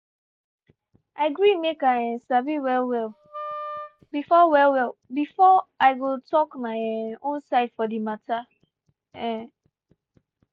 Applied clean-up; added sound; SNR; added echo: none; Wind instrument, woodwind instrument; 13 dB; none.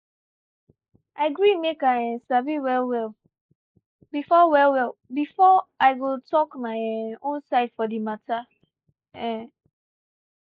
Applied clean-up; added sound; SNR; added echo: neural mask model Resemble Enhance denoiser.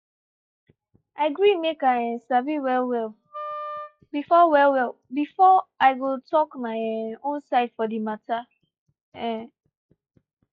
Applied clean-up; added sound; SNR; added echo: classical method log-MMSE.